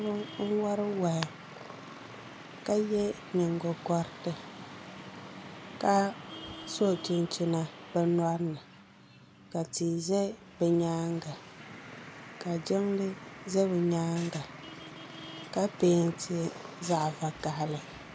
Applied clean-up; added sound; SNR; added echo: none; Traffic noise, roadway noise; 15 dB; none.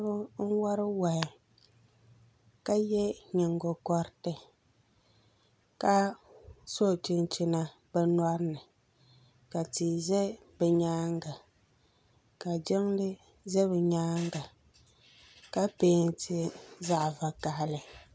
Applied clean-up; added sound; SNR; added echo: none; none; none; none.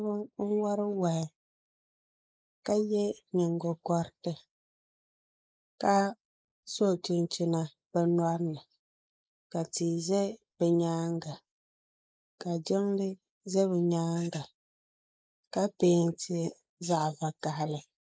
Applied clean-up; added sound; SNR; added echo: neural mask model Resemble Enhance denoiser.